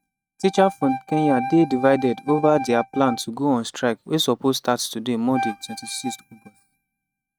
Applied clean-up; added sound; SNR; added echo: neural mask model RNNoise.